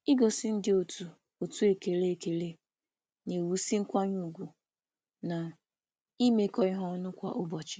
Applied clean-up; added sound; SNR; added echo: none; none; none; none.